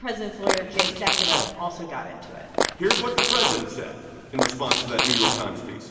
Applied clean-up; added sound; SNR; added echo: none; Fart; -4 dB; reverberation time 2.5 s.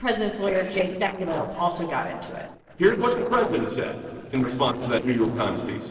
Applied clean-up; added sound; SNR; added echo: neural separator model SepFormer DNS4.